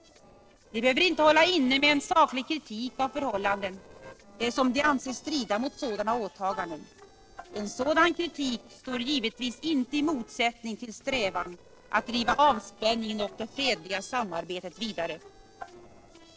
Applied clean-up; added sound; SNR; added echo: neural separator model SepFormer DNS4.